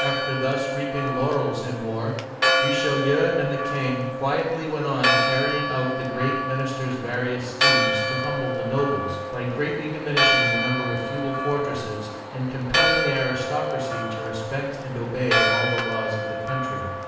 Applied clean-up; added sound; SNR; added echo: none; Church bell; -1 dB; reverberation time 0.9 s.